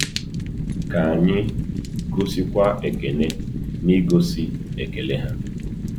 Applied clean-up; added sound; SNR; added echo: none; Fire; 4 dB; none.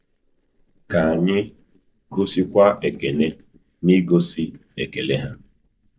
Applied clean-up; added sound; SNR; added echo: neural mask model DeepFilterNet 3.